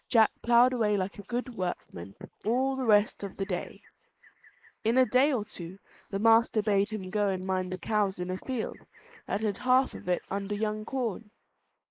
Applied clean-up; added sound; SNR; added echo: neural mask model Resemble Enhance denoiser.